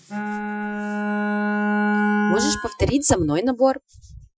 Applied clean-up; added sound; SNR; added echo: classical method Wiener filter.